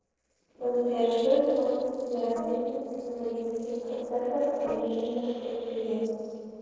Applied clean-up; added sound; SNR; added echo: neural separator model SepFormer DNS4.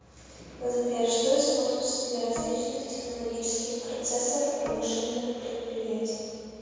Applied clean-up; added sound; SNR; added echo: none; Bowed string instrument; 15 dB; reverberation time 2.2 s.